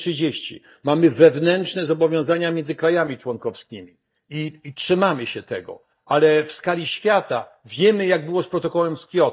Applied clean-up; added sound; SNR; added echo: neural mask model DeepFilterNet 3.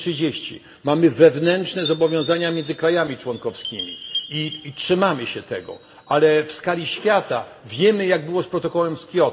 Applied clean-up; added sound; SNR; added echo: none; Chime; 17 dB; reverberation time 0.3 s.